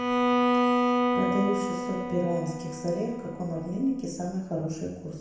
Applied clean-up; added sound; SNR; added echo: none; Bowed string instrument; -3 dB; reverberation time 0.9 s.